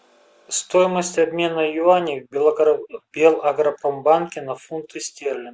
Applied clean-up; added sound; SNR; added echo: none; none; none; none.